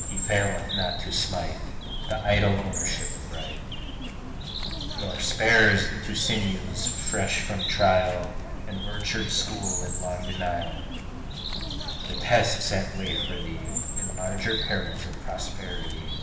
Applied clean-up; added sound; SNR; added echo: none; Bird; 3 dB; reverberation time 1.4 s.